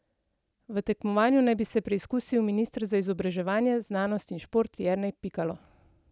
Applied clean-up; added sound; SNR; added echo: none; none; none; none.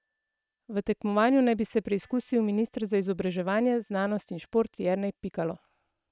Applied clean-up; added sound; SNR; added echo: neural separator model SepFormer WHAM!.